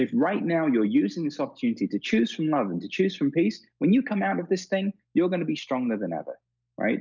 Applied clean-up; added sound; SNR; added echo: none; none; none; none.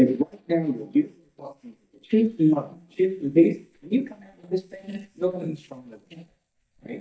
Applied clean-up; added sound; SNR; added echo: neural mask model DeepFilterNet 3.